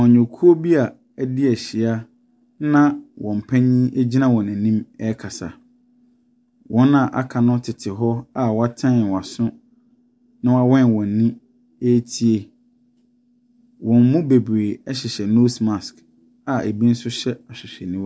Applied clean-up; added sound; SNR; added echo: none; none; none; none.